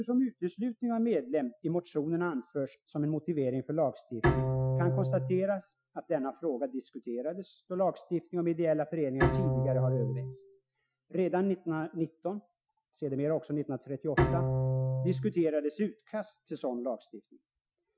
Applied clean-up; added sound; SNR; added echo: classical method Wiener filter.